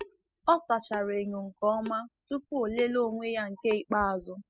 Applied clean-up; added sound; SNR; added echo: classical method spectral subtraction.